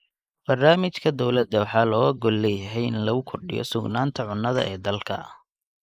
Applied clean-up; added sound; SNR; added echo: neural mask model Resemble Enhance denoiser.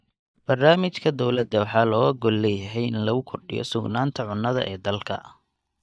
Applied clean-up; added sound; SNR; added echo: neural mask model DeepFilterNet 3.